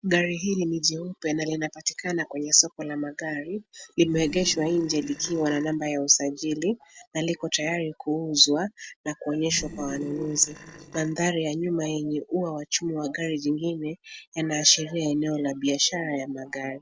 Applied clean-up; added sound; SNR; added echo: neural separator model SepFormer DNS4.